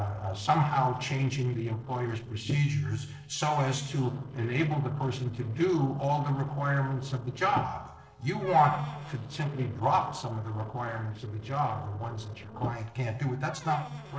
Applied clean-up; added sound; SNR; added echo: neural separator model SepFormer DNS4.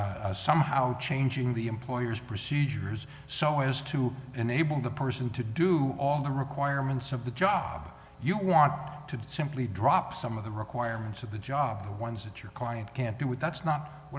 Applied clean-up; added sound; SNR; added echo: none; none; none; none.